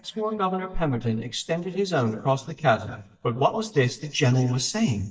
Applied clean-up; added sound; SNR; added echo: neural mask model DeepFilterNet 3.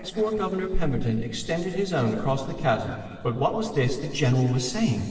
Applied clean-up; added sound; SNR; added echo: neural separator model SepFormer DNS4.